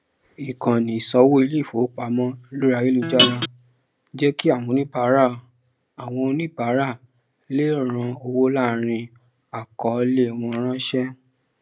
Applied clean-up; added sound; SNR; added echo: none; Guitar; -3 dB; none.